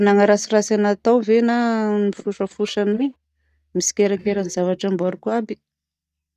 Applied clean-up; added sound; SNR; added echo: neural mask model DeepFilterNet 3.